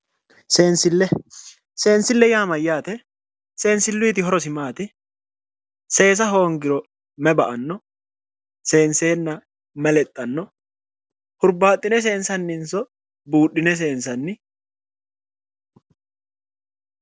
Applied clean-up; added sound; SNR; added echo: none; none; none; none.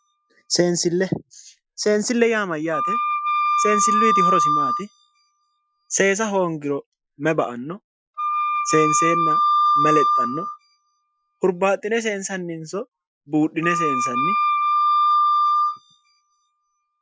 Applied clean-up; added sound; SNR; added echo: classical method Wiener filter.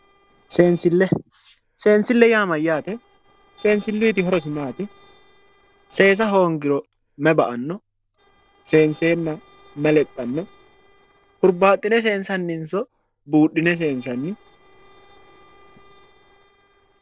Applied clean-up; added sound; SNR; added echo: neural separator model SepFormer DNS4.